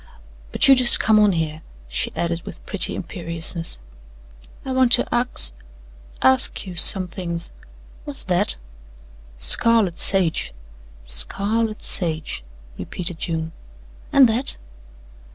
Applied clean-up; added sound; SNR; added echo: none; none; none; none.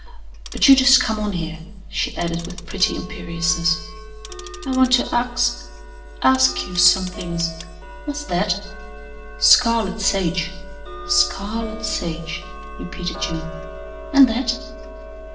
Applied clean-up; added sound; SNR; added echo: none; Tick-tock; 15 dB; reverberation time 0.7 s.